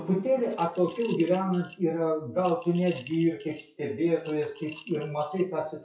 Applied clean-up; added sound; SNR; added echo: classical method WPE with log-MMSE.